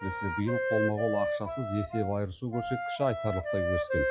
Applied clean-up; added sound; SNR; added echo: classical method log-MMSE.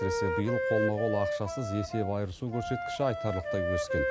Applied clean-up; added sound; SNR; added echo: none; Wind instrument, woodwind instrument; 0 dB; none.